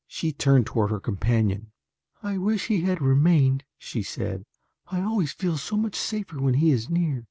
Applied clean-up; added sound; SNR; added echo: none; none; none; none.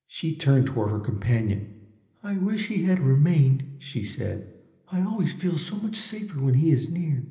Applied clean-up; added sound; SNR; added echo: none; none; none; reverberation time 0.8 s.